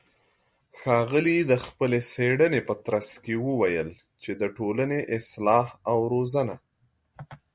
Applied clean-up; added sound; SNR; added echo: none; none; none; none.